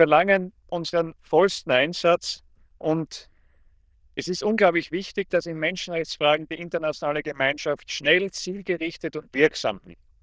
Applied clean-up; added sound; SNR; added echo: neural diffusion model UNIVERSE++.